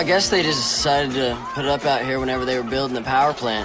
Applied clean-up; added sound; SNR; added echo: none; Keyboard (musical); 20 dB; none.